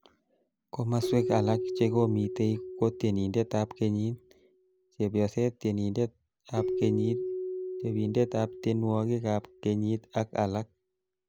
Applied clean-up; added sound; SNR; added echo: none; Keyboard (musical); 8 dB; none.